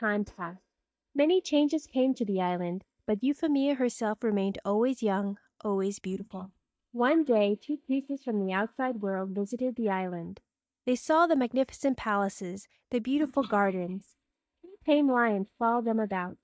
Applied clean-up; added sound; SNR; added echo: neural mask model DeepFilterNet 3.